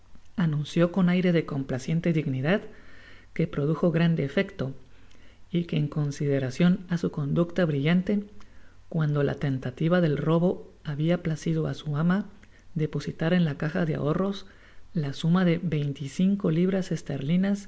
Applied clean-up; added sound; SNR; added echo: none; none; none; none.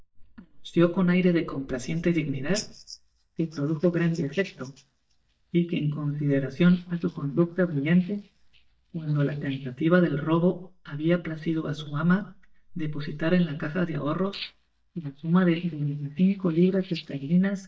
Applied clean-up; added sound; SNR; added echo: neural mask model DeepFilterNet 3.